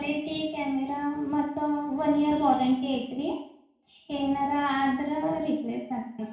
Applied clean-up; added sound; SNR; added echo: none; none; none; reverberation time 0.6 s.